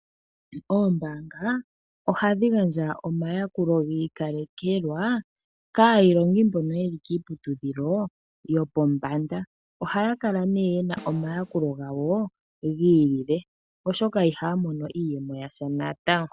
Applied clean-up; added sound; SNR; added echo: none; Snare drum; 17 dB; none.